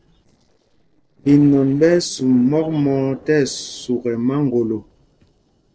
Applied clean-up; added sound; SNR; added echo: neural separator model SepFormer DNS4.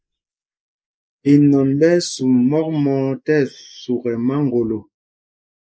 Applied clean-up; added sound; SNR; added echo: neural mask model Resemble Enhance denoiser.